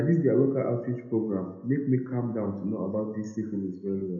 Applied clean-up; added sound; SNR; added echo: none; none; none; reverberation time 0.6 s.